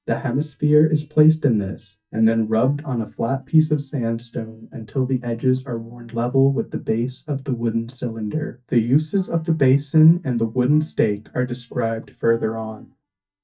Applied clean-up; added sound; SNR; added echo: neural mask model DeepFilterNet 3.